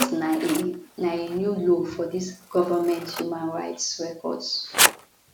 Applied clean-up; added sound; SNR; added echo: none; Scissors; 4 dB; none.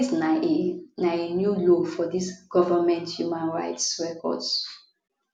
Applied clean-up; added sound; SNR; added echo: none; none; none; none.